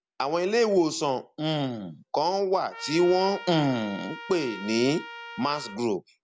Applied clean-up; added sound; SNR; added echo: none; Trumpet; 15 dB; none.